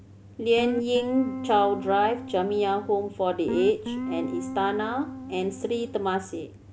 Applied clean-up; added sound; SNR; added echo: none; Guitar; 8 dB; none.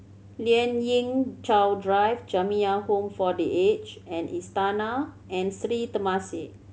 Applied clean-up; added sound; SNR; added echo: none; none; none; none.